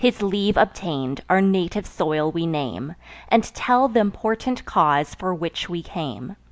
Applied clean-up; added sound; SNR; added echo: none; none; none; none.